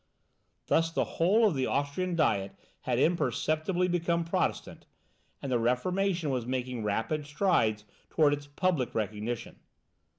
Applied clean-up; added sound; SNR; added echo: none; none; none; none.